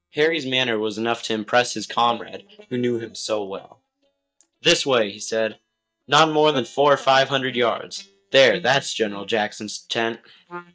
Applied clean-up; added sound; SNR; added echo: neural mask model DeepFilterNet 3.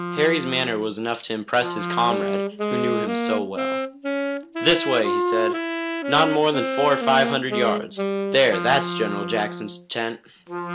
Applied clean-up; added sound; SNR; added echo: none; Wind instrument, woodwind instrument; 3 dB; none.